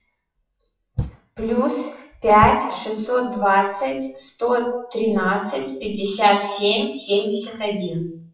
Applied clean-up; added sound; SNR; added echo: classical method WPE with log-MMSE.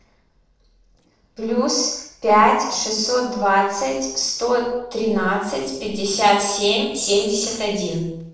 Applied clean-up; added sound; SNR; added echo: neural separator model SepFormer DNS4.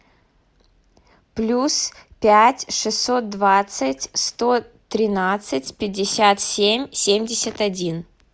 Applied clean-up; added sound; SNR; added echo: none; none; none; none.